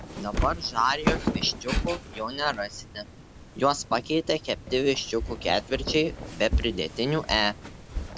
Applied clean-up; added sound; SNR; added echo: none; Walk, footsteps; 5 dB; none.